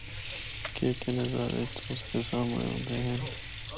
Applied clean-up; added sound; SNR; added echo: none; Sink (filling or washing) / Water; 2 dB; none.